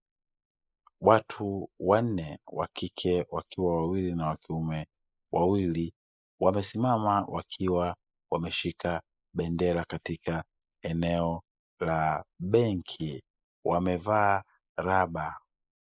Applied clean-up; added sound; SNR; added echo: neural mask model Resemble Enhance denoiser.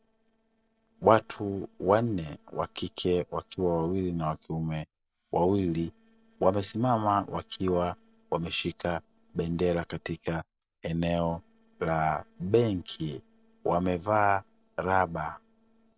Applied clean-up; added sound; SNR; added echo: neural separator model SepFormer DNS4.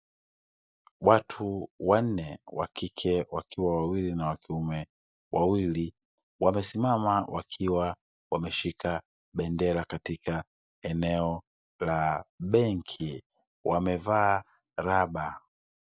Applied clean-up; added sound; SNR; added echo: none; none; none; none.